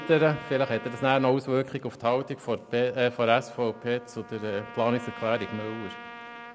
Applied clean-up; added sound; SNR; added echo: none; Trumpet; 17 dB; none.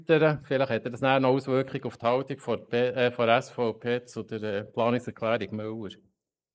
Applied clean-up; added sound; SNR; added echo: neural mask model Resemble Enhance denoiser.